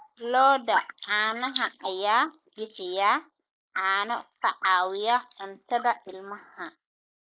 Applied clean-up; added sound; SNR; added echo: neural mask model Resemble Enhance denoiser.